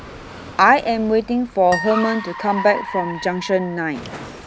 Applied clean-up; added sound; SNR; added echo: none; Harp + Car; 10 dB; none.